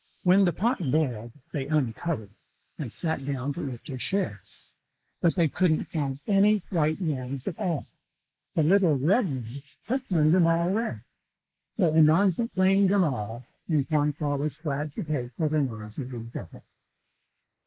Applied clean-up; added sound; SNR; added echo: neural mask model Resemble Enhance denoiser.